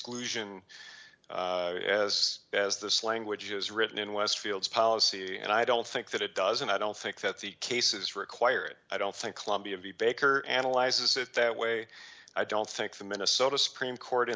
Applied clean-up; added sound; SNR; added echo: none; none; none; none.